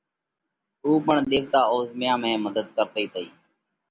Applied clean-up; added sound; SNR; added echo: none; none; none; none.